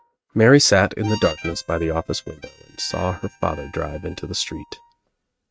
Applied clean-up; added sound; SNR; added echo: neural mask model RNNoise.